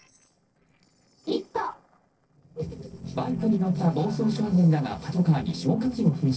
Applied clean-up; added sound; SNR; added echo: neural separator model SepFormer DNS4.